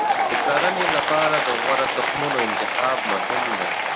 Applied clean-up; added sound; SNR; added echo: none; Applause / Crowd; -4 dB; none.